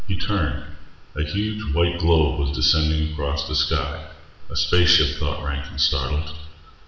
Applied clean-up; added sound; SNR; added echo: none; none; none; reverberation time 0.9 s.